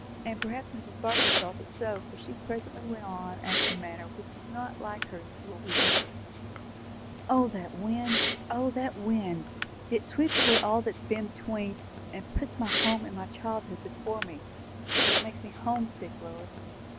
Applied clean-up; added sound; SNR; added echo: none; Respiratory sounds; -5 dB; none.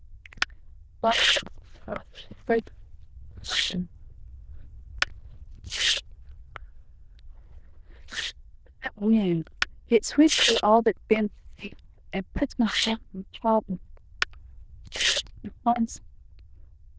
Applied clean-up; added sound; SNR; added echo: neural diffusion model UNIVERSE++.